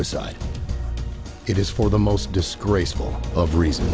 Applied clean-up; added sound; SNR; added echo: none; none; none; none.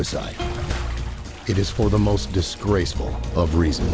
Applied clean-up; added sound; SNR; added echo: none; Bathtub (filling or washing) / Splash, splatter + Plucked string instrument; 17 dB; none.